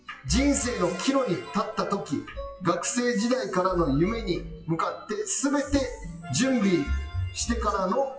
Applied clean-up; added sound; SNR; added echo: classical method WPE with log-MMSE.